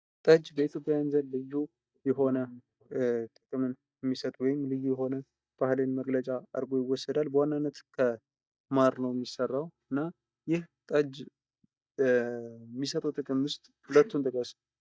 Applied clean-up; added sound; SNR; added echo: neural mask model DeepFilterNet 3.